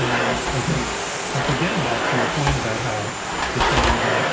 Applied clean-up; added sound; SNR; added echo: none; Domestic sounds, home sounds; -4 dB; reverberation time 0.2 s.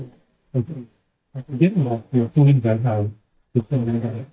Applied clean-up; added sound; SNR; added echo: neural mask model DeepFilterNet 3.